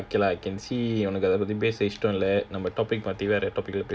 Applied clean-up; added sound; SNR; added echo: none; none; none; none.